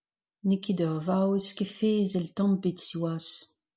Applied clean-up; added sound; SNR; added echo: none; none; none; none.